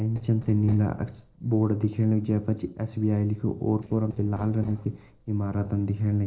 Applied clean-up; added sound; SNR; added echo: neural separator model SepFormer DNS4.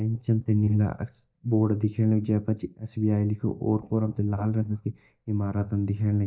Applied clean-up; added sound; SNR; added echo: neural mask model DeepFilterNet 3.